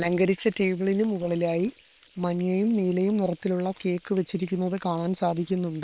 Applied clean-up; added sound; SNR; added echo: neural separator model SepFormer WHAM!.